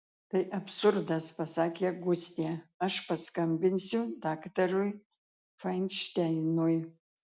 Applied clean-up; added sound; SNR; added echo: none; none; none; none.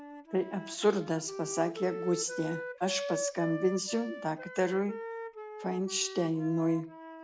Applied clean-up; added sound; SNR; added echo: none; Wind instrument, woodwind instrument; 9 dB; none.